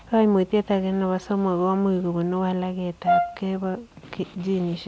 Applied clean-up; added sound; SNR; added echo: none; Brass instrument; 3 dB; none.